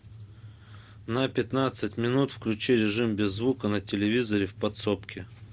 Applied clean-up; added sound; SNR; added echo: none; none; none; none.